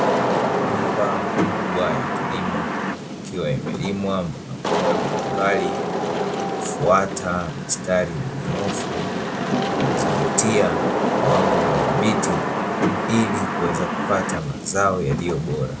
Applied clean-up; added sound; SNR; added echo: none; Wind / Rain; -2 dB; none.